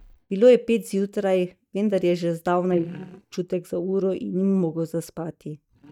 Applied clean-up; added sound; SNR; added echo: neural mask model DeepFilterNet 3.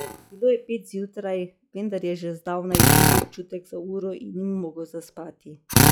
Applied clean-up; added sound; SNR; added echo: classical method log-MMSE.